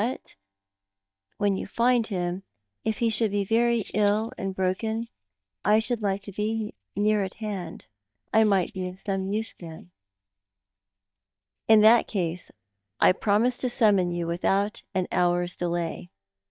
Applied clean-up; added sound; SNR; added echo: neural mask model DeepFilterNet 3.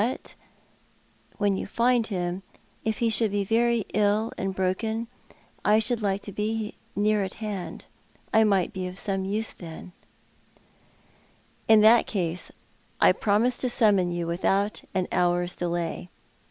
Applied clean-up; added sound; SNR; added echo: none; none; none; none.